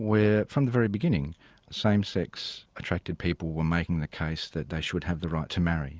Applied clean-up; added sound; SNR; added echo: none; none; none; none.